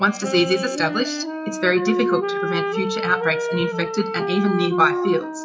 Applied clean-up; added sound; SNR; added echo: classical method WPE with log-MMSE.